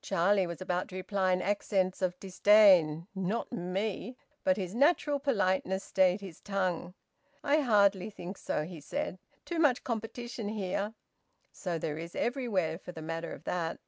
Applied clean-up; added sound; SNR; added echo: none; none; none; none.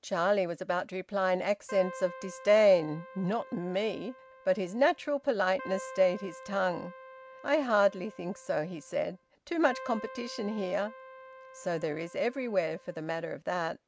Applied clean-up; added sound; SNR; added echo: none; Keyboard (musical); 17 dB; none.